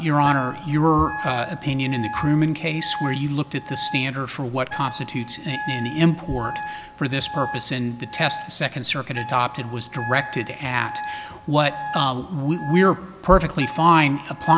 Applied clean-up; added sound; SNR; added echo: none; Wind instrument, woodwind instrument; 12 dB; none.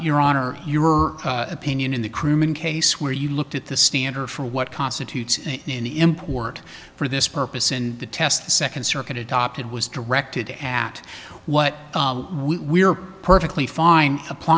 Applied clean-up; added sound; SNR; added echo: none; none; none; none.